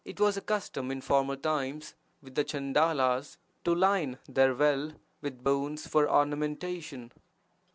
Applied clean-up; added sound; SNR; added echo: none; none; none; none.